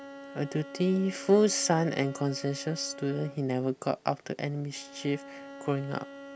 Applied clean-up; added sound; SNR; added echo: none; Bowed string instrument; 16 dB; none.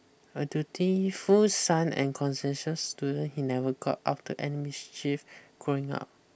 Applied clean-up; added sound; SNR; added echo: none; none; none; none.